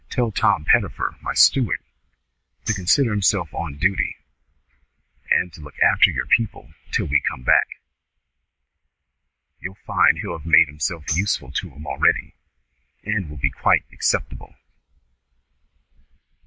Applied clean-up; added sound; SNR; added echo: neural mask model Resemble Enhance denoiser.